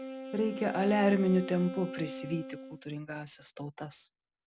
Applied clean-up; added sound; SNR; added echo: none; Wind instrument, woodwind instrument; 11 dB; none.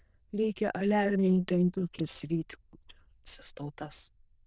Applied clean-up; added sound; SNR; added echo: neural diffusion model UNIVERSE++.